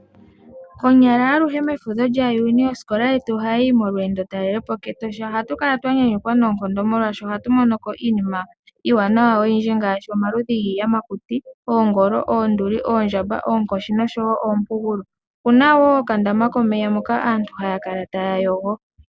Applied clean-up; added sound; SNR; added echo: none; none; none; none.